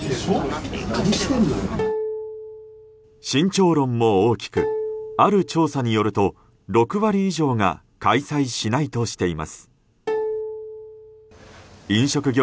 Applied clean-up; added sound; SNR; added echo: none; Plucked string instrument; 9 dB; none.